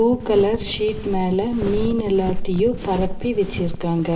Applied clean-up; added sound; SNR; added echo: none; Walk, footsteps; 7 dB; reverberation time 2.0 s.